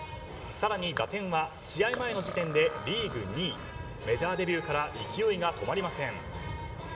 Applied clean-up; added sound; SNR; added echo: none; Burping, eructation; 13 dB; reverberation time 1.7 s.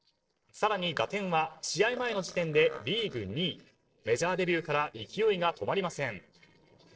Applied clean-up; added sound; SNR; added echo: neural separator model SepFormer DNS4.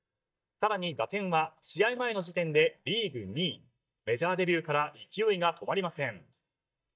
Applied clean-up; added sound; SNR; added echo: neural mask model DeepFilterNet 3.